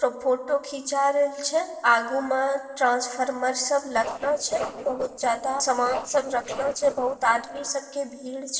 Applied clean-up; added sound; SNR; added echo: neural separator model SepFormer DNS4.